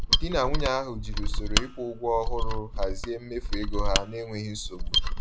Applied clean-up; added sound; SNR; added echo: none; Mechanisms; -5 dB; none.